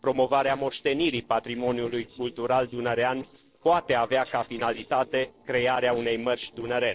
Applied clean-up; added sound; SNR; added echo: neural separator model SepFormer DNS4.